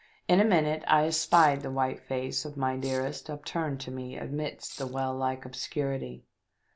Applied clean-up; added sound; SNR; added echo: none; Rattle (instrument); 19 dB; none.